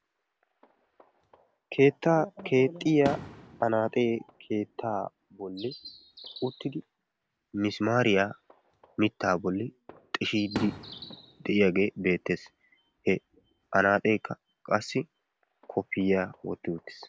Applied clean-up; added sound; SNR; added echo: none; Bird + Fireworks; 17 dB; none.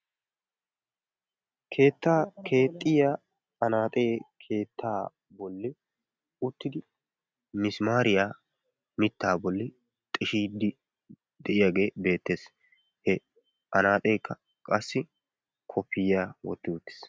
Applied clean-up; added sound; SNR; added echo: none; none; none; none.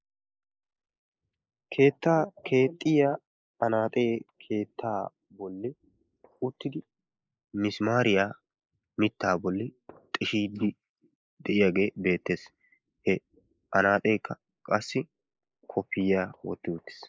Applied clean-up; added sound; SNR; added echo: neural mask model Resemble Enhance denoiser.